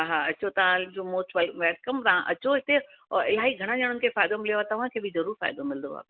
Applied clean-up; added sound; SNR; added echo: none; none; none; none.